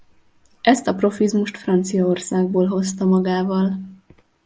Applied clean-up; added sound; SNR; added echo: none; none; none; none.